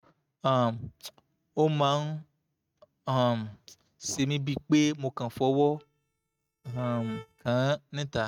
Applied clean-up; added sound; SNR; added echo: neural mask model RNNoise.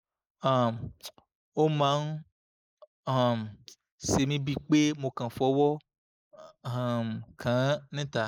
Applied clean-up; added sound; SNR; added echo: neural mask model Resemble Enhance denoiser.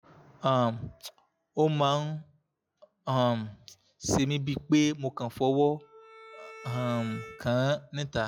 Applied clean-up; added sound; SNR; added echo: classical method log-MMSE.